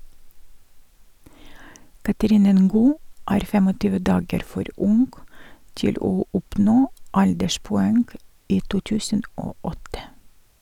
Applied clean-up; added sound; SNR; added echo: none; none; none; none.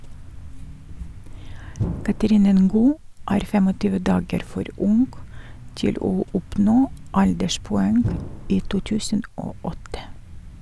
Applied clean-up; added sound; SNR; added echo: none; Thump, thud; 12 dB; none.